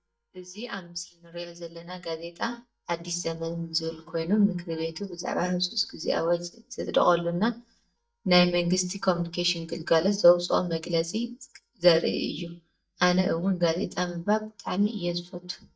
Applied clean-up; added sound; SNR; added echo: neural mask model DeepFilterNet 3.